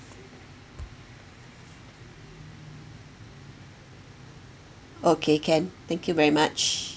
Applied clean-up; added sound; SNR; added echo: none; none; none; none.